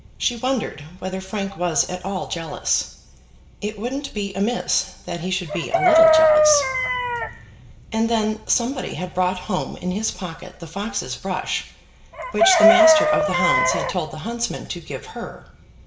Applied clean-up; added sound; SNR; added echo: none; Chicken, rooster; -2 dB; reverberation time 0.6 s.